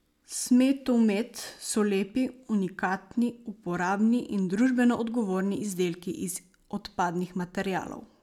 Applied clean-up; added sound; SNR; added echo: none; none; none; none.